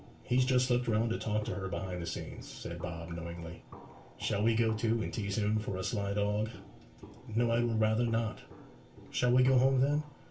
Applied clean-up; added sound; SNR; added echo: none; Walk, footsteps; 19 dB; reverberation time 0.2 s.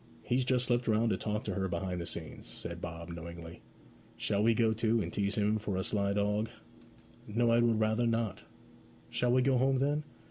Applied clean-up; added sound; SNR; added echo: none; none; none; none.